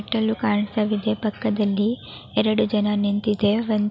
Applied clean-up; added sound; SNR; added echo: none; none; none; none.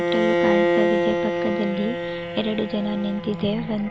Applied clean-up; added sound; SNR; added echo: none; Bowed string instrument; -2 dB; none.